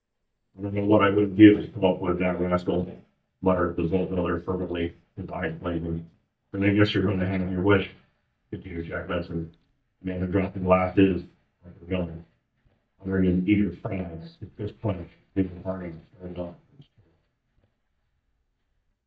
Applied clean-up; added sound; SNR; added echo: neural mask model DeepFilterNet 3.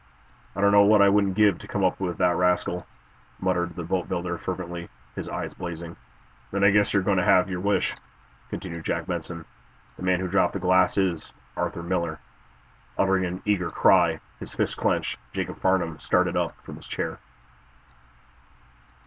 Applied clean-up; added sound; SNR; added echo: none; none; none; none.